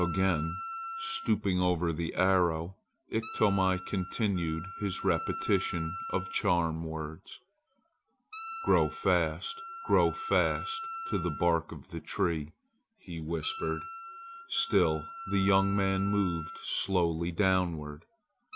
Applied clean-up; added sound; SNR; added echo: none; Wind instrument, woodwind instrument; 11 dB; none.